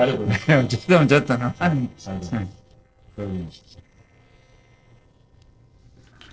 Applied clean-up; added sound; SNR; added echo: neural separator model SepFormer DNS4.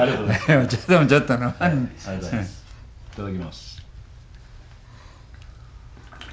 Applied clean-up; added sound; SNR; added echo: none; none; none; none.